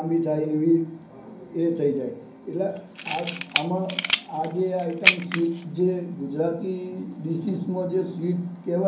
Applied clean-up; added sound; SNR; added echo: none; Camera; 2 dB; reverberation time 0.6 s.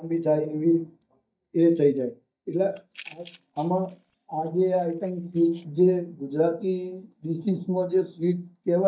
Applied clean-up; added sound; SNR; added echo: neural mask model DeepFilterNet 3.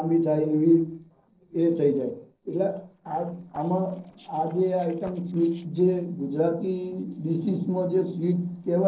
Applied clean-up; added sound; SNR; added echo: neural separator model SepFormer DNS4.